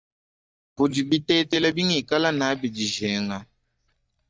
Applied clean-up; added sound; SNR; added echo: neural mask model DeepFilterNet 3.